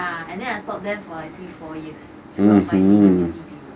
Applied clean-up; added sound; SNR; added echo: none; none; none; none.